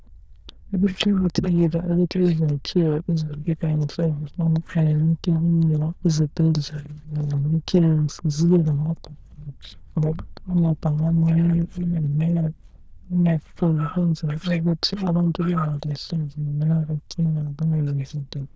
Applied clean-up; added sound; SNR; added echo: neural diffusion model UNIVERSE++.